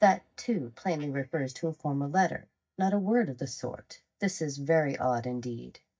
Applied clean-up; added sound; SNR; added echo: neural mask model DeepFilterNet 3.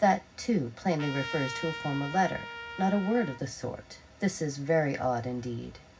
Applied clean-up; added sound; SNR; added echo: none; Trumpet; 10 dB; reverberation time 0.4 s.